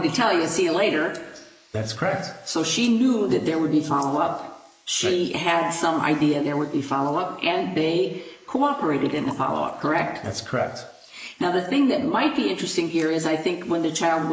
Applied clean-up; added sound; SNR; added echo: neural mask model Resemble Enhance denoiser.